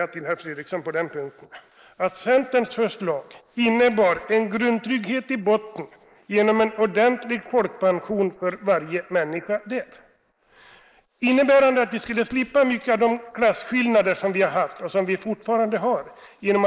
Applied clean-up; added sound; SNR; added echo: neural mask model Resemble Enhance denoiser.